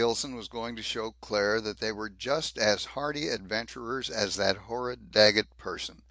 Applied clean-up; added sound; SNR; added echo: none; none; none; none.